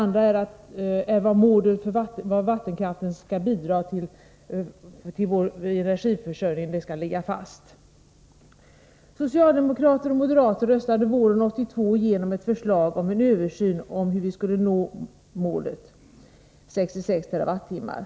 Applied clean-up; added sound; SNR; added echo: none; none; none; none.